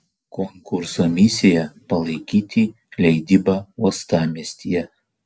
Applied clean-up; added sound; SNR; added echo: none; none; none; none.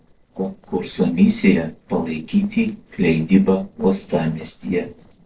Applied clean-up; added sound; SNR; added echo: neural separator model SepFormer DNS4.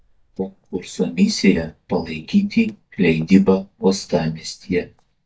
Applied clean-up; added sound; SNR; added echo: neural mask model DeepFilterNet 3.